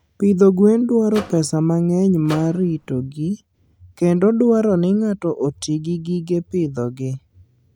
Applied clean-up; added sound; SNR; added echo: none; Microwave oven; 19 dB; none.